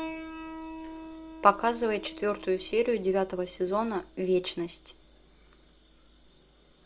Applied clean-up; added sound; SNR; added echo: none; Piano; 14 dB; none.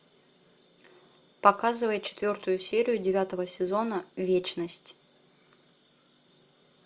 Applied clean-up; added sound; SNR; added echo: none; none; none; none.